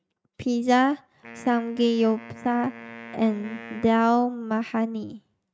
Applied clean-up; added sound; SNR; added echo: neural mask model RNNoise.